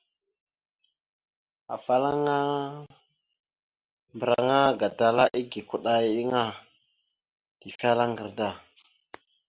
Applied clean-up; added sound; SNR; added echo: none; none; none; none.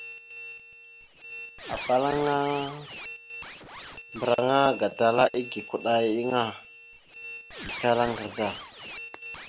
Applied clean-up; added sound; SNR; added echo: none; Squeak; 13 dB; none.